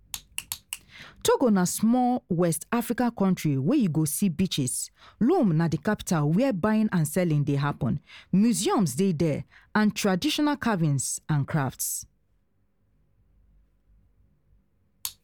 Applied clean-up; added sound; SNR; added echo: none; none; none; none.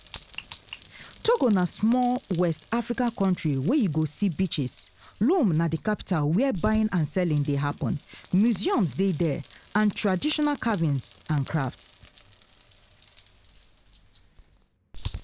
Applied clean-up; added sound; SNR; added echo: none; Rain; 8 dB; none.